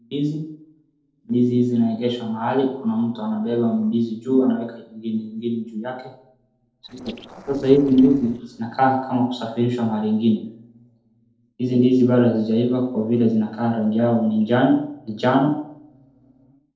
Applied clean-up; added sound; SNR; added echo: neural separator model SepFormer DNS4.